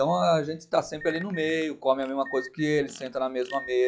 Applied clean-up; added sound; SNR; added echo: classical method log-MMSE.